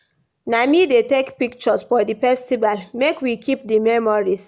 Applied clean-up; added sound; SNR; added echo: none; none; none; none.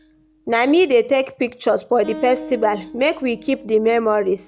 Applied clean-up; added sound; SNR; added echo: none; Acoustic guitar; 19 dB; none.